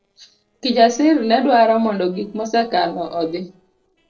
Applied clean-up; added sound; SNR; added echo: neural separator model SepFormer DNS4.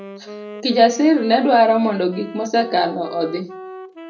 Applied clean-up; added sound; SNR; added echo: none; Wind instrument, woodwind instrument; 16 dB; reverberation time 0.3 s.